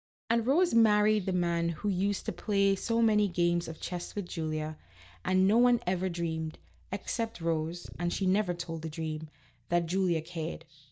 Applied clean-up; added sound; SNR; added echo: neural mask model DeepFilterNet 3.